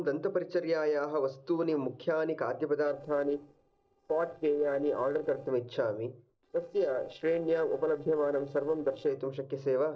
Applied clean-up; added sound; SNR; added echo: neural separator model SepFormer DNS4.